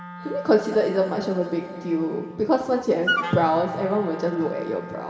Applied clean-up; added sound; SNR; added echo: none; Wind instrument, woodwind instrument; 10 dB; reverberation time 2.3 s.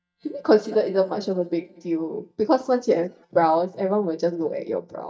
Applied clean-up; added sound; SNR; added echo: neural mask model DeepFilterNet 3.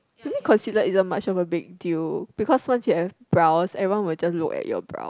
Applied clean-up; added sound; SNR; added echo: none; none; none; none.